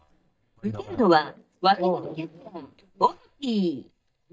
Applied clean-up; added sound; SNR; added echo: neural mask model DeepFilterNet 3.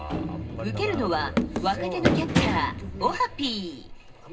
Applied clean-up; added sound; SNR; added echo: none; Run; 1 dB; reverberation time 0.2 s.